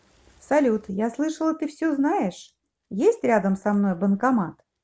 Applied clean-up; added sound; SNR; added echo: none; none; none; none.